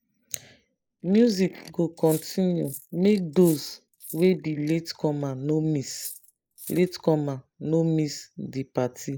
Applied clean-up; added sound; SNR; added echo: neural mask model Resemble Enhance denoiser.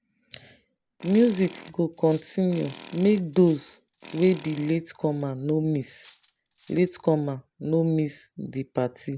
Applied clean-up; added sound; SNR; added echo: none; Tools + Cutlery, silverware; 16 dB; none.